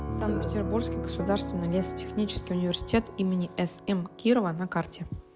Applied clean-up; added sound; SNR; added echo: none; Piano + Burping, eructation; 6 dB; none.